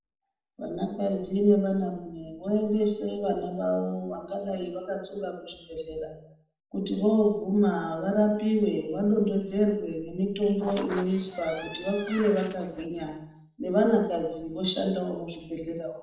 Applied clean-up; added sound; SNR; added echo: neural separator model SepFormer DNS4.